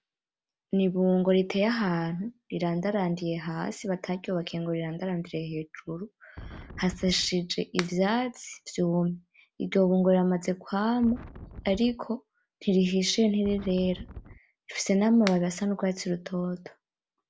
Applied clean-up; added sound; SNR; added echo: none; Wind + Finger snapping; 15 dB; none.